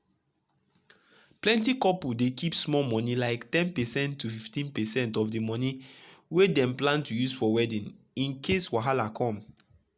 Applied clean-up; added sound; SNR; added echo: none; none; none; none.